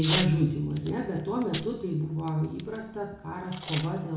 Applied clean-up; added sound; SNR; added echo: none; Packing tape, duct tape / Tearing; 10 dB; reverberation time 0.6 s.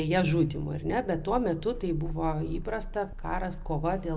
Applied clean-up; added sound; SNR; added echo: none; none; none; none.